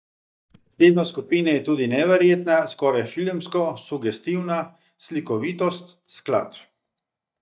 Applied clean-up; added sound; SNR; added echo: neural mask model DeepFilterNet 3.